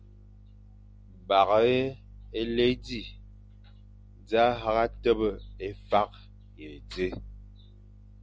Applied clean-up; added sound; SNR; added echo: none; none; none; none.